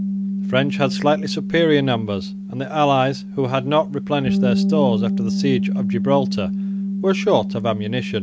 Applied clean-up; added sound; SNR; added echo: none; Bass guitar; 2 dB; none.